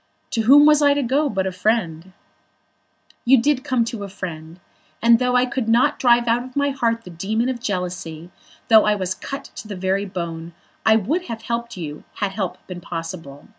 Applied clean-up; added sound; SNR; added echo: none; none; none; none.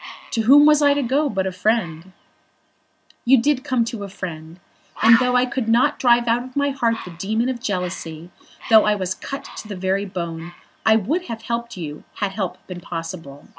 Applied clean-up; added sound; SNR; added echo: none; Bird; 16 dB; none.